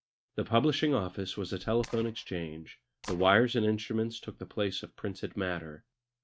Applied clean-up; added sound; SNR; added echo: neural mask model RNNoise.